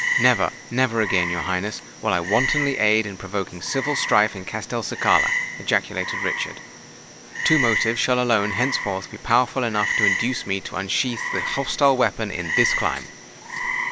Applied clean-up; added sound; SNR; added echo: none; Frog; 4 dB; none.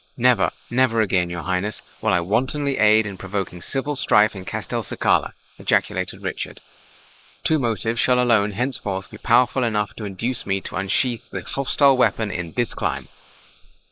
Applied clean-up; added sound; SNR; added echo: neural mask model Resemble Enhance denoiser.